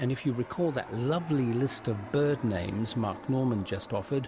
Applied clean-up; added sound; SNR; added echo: none; Aircraft; 15 dB; none.